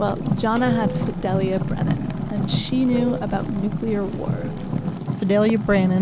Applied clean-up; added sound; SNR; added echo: none; Fire; 3 dB; none.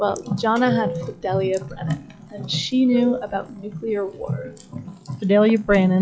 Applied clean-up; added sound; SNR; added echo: classical method log-MMSE.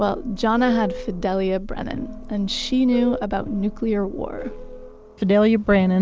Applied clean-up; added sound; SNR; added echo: none; none; none; none.